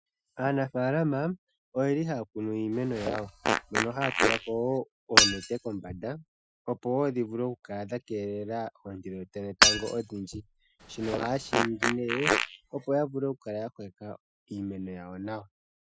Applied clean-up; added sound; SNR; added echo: classical method Wiener filter.